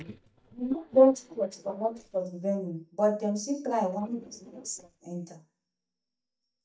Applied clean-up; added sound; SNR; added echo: neural mask model DeepFilterNet 3.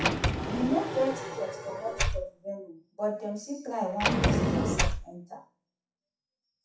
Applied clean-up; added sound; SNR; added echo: classical method WPE with log-MMSE.